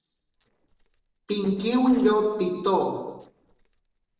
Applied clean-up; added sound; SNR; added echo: neural separator model SepFormer DNS4.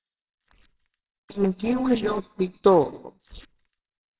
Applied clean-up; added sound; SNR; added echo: neural separator model SepFormer WHAMR!.